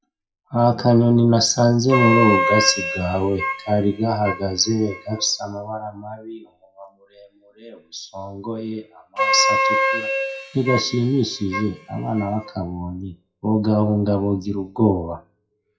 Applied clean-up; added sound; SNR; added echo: classical method WPE with log-MMSE.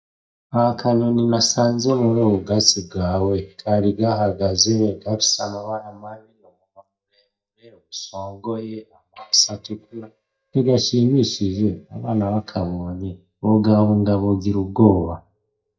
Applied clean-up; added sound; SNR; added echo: neural mask model DeepFilterNet 3.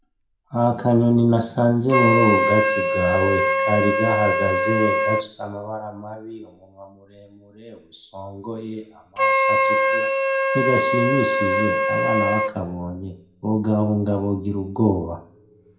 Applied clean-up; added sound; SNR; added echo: none; Wind instrument, woodwind instrument; 0 dB; reverberation time 0.5 s.